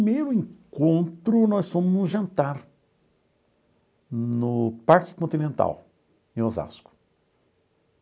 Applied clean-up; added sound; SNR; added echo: none; none; none; none.